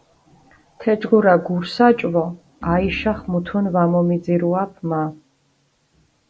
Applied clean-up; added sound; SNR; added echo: none; Organ; 17 dB; none.